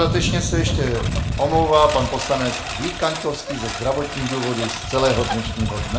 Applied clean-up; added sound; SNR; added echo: none; Engine; 3 dB; reverberation time 0.5 s.